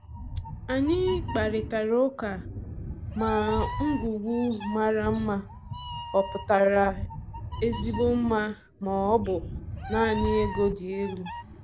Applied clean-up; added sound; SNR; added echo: none; Meow; 8 dB; none.